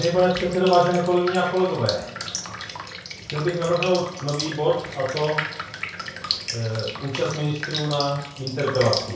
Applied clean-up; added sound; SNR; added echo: none; Drip; 9 dB; reverberation time 0.6 s.